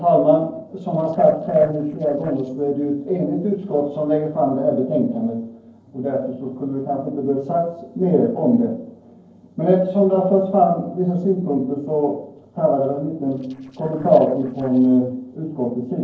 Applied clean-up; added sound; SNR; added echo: neural separator model SepFormer DNS4.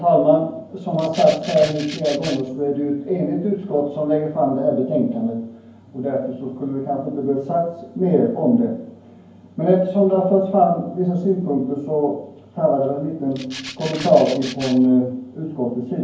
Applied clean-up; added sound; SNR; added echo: none; Rattle (instrument); 14 dB; reverberation time 0.9 s.